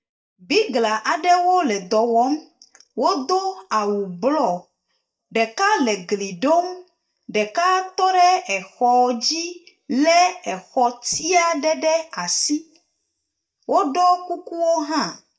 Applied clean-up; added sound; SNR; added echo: neural mask model DeepFilterNet 3.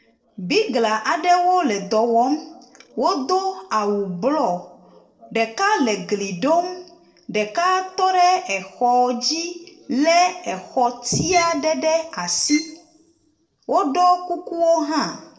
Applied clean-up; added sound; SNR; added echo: neural separator model SepFormer DNS4.